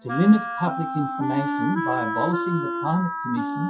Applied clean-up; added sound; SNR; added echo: classical method WPE with log-MMSE.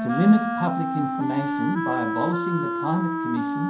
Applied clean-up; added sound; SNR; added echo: none; Wind instrument, woodwind instrument; 2 dB; reverberation time 0.5 s.